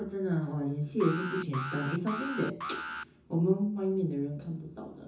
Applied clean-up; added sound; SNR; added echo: none; Alarm; 9 dB; reverberation time 0.6 s.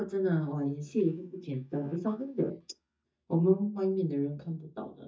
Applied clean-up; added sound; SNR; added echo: neural mask model DeepFilterNet 3.